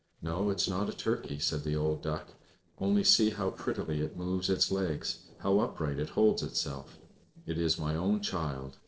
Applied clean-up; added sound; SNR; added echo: neural separator model SepFormer DNS4.